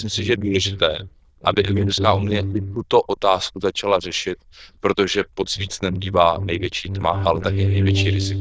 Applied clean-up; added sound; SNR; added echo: neural diffusion model UNIVERSE++.